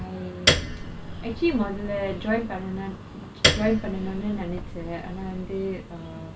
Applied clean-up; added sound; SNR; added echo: none; Piano; 0 dB; none.